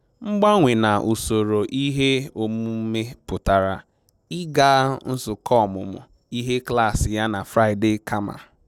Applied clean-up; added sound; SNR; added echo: none; none; none; none.